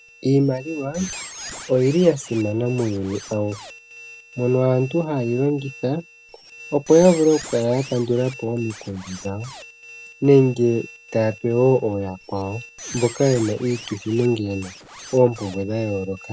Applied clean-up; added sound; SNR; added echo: none; Squeak; 18 dB; none.